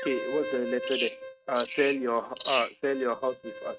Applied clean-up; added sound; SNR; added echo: neural mask model RNNoise.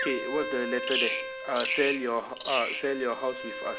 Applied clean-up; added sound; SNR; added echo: none; Bird vocalization, bird call, bird song + Bowed string instrument; 3 dB; none.